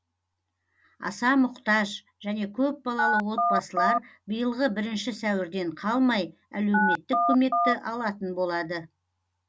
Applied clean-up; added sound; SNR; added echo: none; Telephone; -4 dB; none.